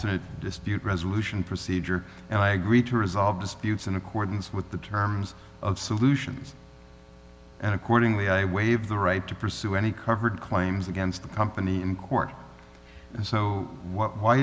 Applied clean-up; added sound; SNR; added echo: none; none; none; none.